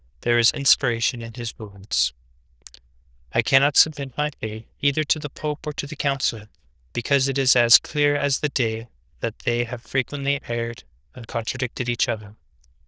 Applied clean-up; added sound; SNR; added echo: neural diffusion model UNIVERSE++.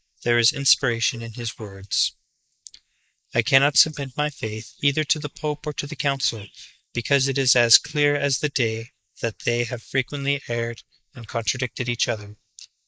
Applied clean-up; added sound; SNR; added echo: neural mask model Resemble Enhance denoiser.